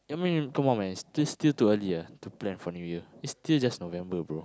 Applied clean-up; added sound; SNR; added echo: none; none; none; none.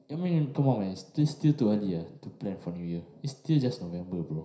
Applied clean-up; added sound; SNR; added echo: none; none; none; reverberation time 0.5 s.